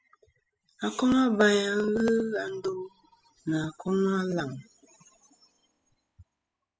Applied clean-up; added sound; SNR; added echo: classical method spectral subtraction.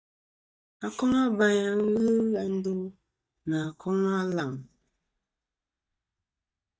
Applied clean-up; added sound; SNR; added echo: neural mask model DeepFilterNet 3.